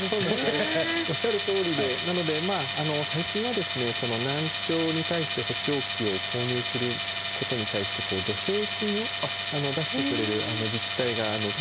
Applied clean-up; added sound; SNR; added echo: none; Tools; -1 dB; none.